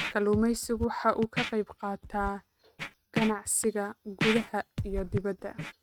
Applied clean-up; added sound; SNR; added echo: neural mask model RNNoise.